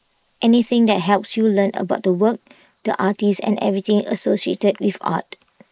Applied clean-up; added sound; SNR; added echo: neural mask model Resemble Enhance denoiser.